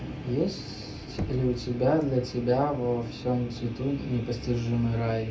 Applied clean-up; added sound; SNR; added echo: none; Knock; 14 dB; reverberation time 0.3 s.